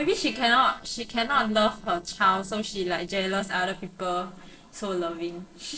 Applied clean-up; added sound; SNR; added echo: neural separator model SepFormer DNS4.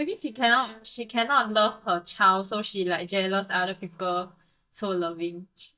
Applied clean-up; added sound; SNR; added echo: neural mask model DeepFilterNet 3.